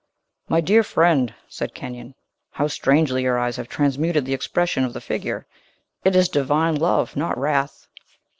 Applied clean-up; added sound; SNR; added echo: none; none; none; none.